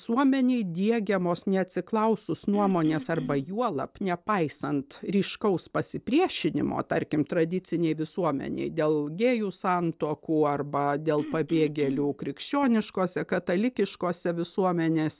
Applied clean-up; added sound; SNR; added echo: none; Cough; 12 dB; none.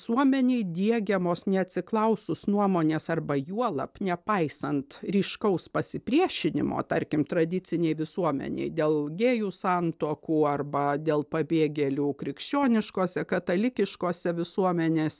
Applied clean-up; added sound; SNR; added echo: none; none; none; none.